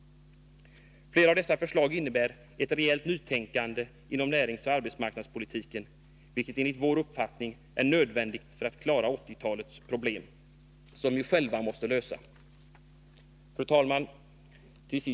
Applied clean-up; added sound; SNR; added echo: none; none; none; none.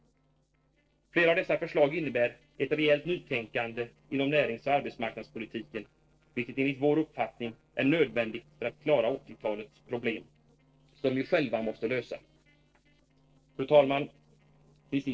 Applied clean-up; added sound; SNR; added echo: neural separator model SepFormer DNS4.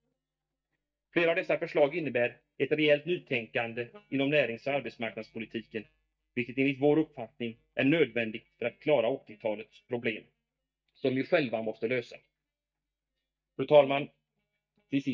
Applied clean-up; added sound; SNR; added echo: neural mask model DeepFilterNet 3.